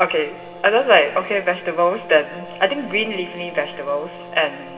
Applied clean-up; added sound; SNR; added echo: none; Brass instrument; 17 dB; reverberation time 1.7 s.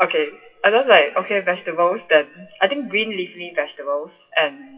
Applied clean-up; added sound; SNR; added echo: classical method WPE with log-MMSE.